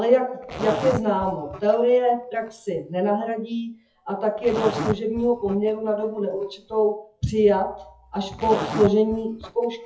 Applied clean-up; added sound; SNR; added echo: classical method WPE with log-MMSE.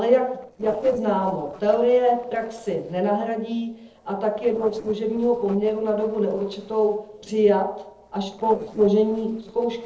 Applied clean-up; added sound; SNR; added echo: neural separator model SepFormer DNS4.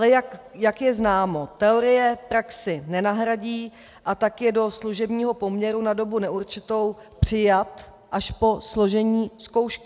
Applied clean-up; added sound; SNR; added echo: none; none; none; none.